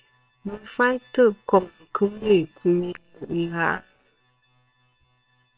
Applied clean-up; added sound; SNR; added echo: neural separator model SepFormer WHAM!.